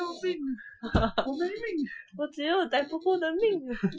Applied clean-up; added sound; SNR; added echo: classical method Wiener filter.